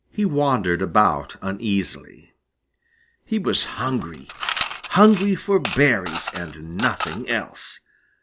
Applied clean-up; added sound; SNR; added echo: none; Coin (dropping) / Mechanisms; 7 dB; none.